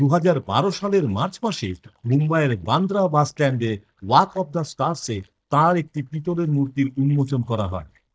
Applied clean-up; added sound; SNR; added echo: neural mask model DeepFilterNet 3.